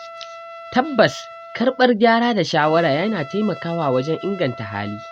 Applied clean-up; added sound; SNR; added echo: none; Trumpet; 17 dB; none.